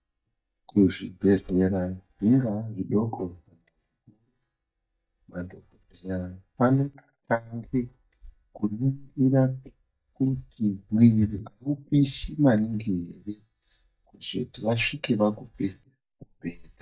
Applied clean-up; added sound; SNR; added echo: neural mask model DeepFilterNet 3.